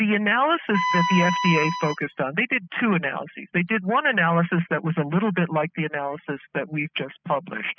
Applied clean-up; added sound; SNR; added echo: classical method spectral subtraction.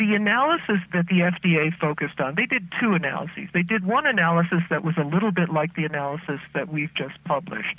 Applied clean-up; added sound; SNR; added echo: none; none; none; none.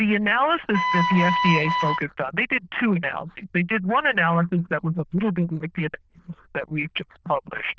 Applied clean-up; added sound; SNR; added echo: neural diffusion model UNIVERSE++.